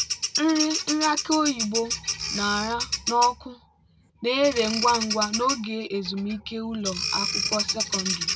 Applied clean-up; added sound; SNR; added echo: none; Bird vocalization, bird call, bird song; 3 dB; none.